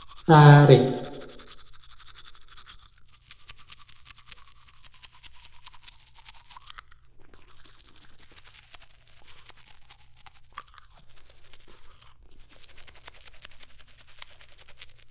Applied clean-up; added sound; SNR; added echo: none; Domestic sounds, home sounds; 18 dB; reverberation time 0.5 s.